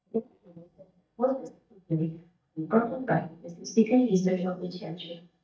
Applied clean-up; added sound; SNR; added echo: neural mask model DeepFilterNet 3.